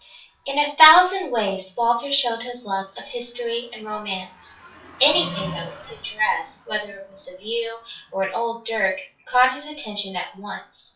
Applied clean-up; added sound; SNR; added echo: classical method WPE with log-MMSE.